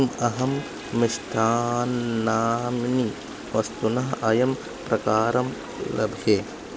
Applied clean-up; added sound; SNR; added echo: none; Vehicle horn, car horn, honking + Toilet flush; 19 dB; none.